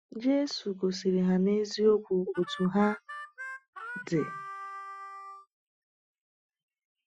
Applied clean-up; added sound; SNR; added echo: classical method Wiener filter.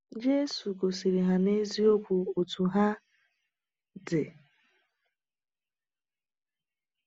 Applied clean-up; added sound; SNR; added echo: none; none; none; none.